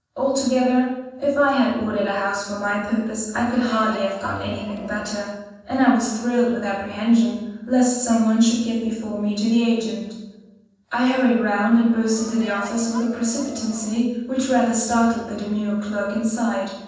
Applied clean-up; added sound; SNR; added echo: neural separator model SepFormer DNS4.